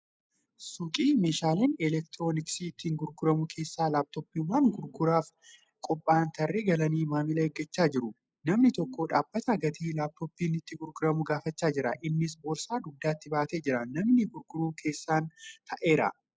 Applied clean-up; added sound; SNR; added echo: neural mask model Resemble Enhance denoiser.